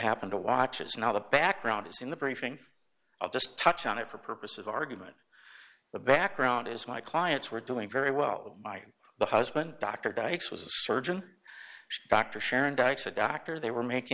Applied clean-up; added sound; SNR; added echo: none; none; none; none.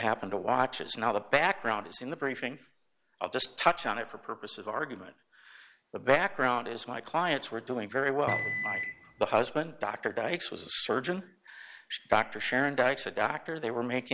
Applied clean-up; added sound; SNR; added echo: none; Microwave oven; 3 dB; none.